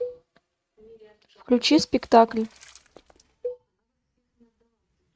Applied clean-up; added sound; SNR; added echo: neural mask model RNNoise.